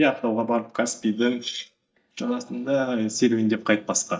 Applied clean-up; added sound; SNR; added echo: neural mask model DeepFilterNet 3.